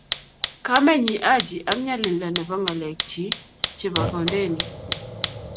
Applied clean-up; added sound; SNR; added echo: none; Fire; 6 dB; none.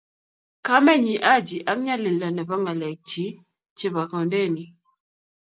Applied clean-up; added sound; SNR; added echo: none; none; none; none.